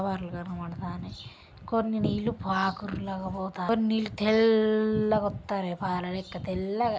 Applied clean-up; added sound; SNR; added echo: none; none; none; none.